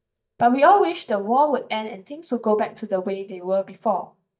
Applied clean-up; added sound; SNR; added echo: neural mask model DeepFilterNet 3.